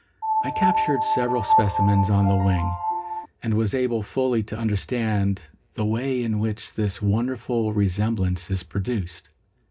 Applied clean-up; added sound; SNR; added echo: none; Piano; 0 dB; reverberation time 0.3 s.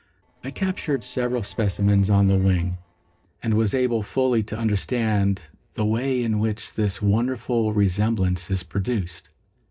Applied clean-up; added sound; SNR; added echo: neural separator model SepFormer DNS4.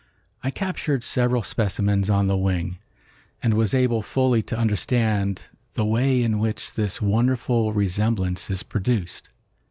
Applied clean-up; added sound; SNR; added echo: none; none; none; none.